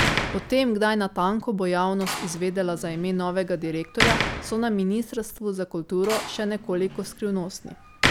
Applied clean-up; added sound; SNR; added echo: none; Slam; 4 dB; none.